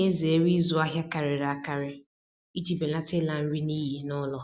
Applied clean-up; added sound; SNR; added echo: none; none; none; none.